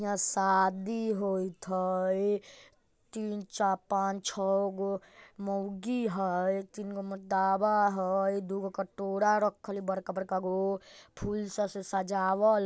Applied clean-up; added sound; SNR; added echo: none; none; none; none.